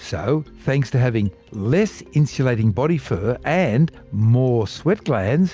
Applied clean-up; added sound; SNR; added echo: none; none; none; none.